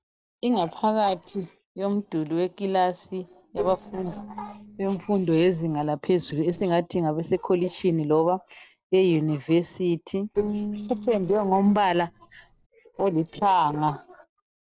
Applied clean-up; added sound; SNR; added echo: neural separator model SepFormer DNS4.